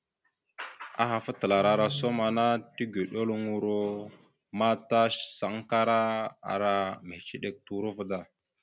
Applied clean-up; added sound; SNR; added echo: none; none; none; none.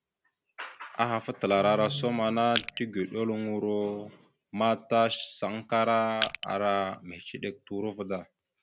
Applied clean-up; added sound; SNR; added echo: none; Crushing; 4 dB; none.